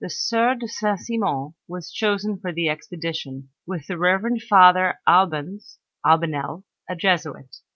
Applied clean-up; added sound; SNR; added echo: none; none; none; none.